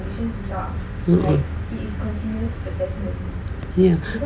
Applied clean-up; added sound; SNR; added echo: none; none; none; none.